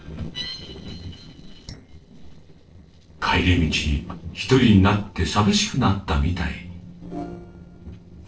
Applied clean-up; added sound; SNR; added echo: neural separator model SepFormer DNS4.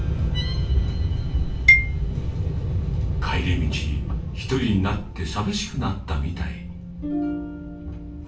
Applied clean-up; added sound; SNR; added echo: none; Marimba, xylophone; -1 dB; reverberation time 0.3 s.